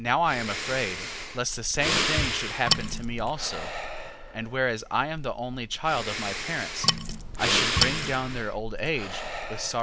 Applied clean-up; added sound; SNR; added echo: none; Wood + Breathing; 0 dB; none.